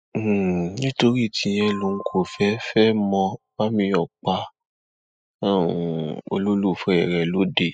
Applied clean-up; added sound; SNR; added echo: classical method spectral subtraction.